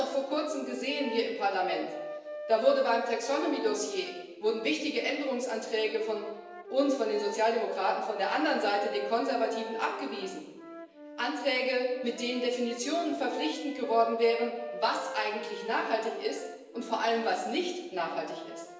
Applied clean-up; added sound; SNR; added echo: none; Wind instrument, woodwind instrument; 11 dB; reverberation time 1.0 s.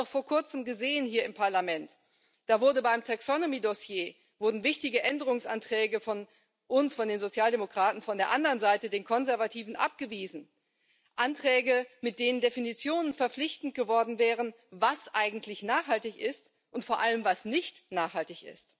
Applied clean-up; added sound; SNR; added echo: none; none; none; none.